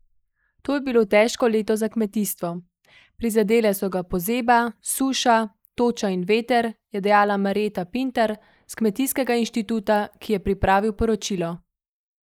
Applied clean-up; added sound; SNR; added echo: neural mask model Resemble Enhance denoiser.